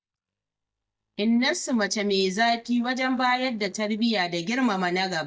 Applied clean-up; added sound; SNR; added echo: neural mask model DeepFilterNet 3.